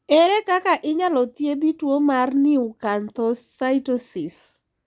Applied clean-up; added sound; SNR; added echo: none; none; none; none.